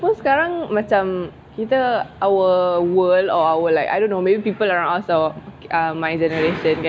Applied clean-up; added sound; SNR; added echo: none; none; none; none.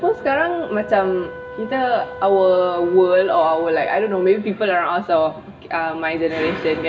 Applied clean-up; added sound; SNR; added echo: none; Wind instrument, woodwind instrument; 17 dB; reverberation time 0.7 s.